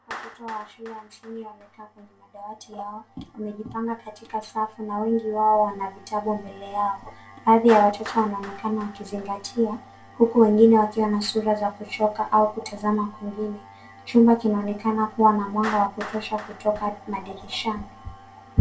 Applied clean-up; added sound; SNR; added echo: none; Clapping; 20 dB; reverberation time 0.2 s.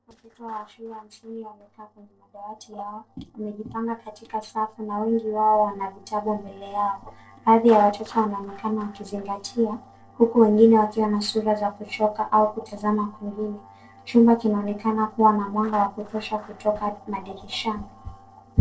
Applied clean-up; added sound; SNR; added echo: neural separator model SepFormer DNS4.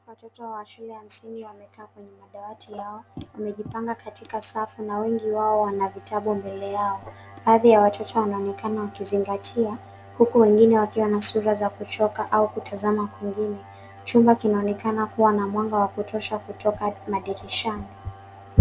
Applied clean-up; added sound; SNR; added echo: none; none; none; none.